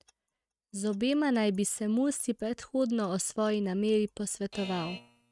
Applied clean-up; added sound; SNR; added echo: neural mask model RNNoise.